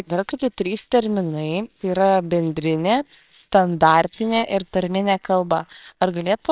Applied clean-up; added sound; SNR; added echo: neural separator model SepFormer WHAMR!.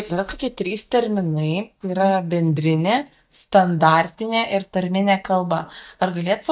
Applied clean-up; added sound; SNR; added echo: neural mask model DeepFilterNet 3.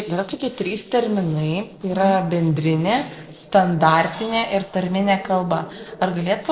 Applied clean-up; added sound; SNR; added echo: neural separator model SepFormer DNS4.